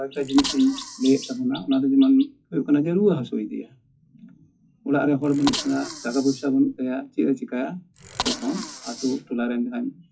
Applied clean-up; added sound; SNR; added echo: classical method WPE with log-MMSE.